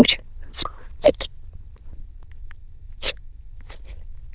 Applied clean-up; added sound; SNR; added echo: neural diffusion model UNIVERSE++.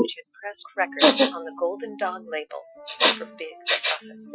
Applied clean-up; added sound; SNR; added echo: classical method Wiener filter.